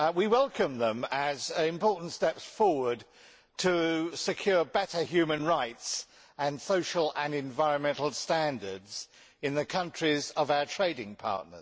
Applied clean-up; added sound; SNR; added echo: none; none; none; none.